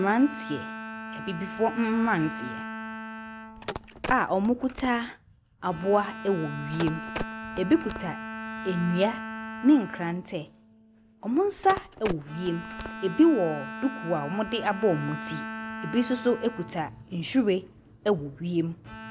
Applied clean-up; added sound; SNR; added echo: none; Bowed string instrument + Telephone; 10 dB; none.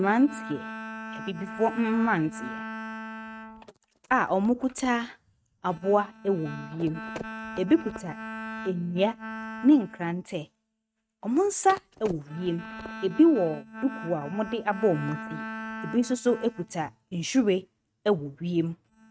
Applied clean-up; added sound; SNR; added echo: neural mask model RNNoise.